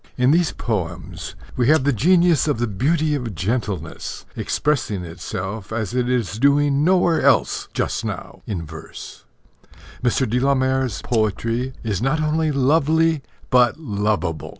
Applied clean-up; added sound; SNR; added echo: none; Scissors; 16 dB; none.